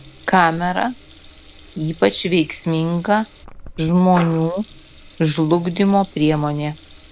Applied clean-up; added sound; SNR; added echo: none; Water tap, faucet / Liquid; 18 dB; none.